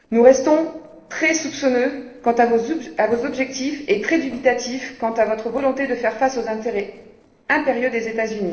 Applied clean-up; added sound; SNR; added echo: neural separator model SepFormer DNS4.